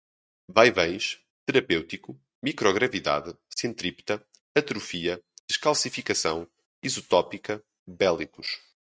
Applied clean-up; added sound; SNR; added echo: none; none; none; none.